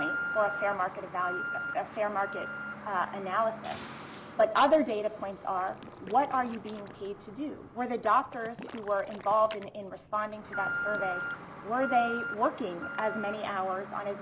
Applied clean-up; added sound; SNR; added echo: none; Alarm; 8 dB; none.